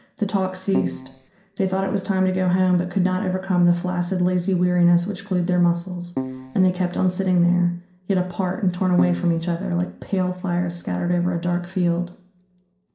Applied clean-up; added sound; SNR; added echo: none; Keyboard (musical); 8 dB; reverberation time 0.5 s.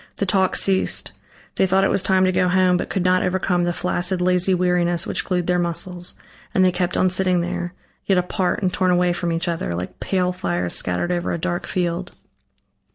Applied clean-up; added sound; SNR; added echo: none; none; none; none.